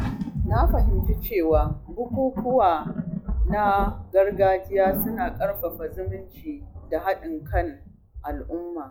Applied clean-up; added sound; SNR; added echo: classical method log-MMSE.